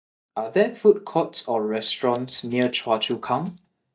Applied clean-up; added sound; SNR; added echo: neural mask model DeepFilterNet 3.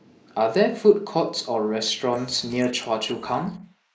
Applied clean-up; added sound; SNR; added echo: neural mask model Resemble Enhance denoiser.